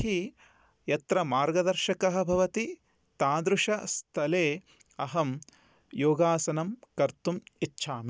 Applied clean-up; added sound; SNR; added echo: none; none; none; none.